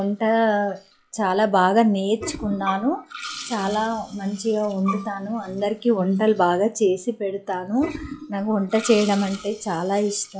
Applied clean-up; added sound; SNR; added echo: classical method log-MMSE.